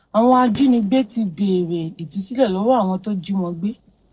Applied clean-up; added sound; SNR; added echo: neural separator model SepFormer DNS4.